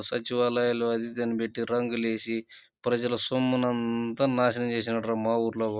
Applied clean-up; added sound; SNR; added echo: none; none; none; none.